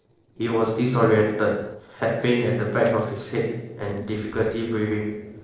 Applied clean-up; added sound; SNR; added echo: neural separator model SepFormer DNS4.